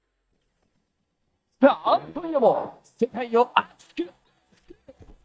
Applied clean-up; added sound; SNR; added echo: neural mask model DeepFilterNet 3.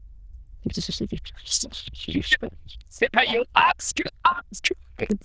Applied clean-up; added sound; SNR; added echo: neural diffusion model UNIVERSE++.